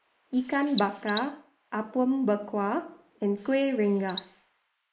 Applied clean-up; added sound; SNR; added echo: neural mask model Resemble Enhance denoiser.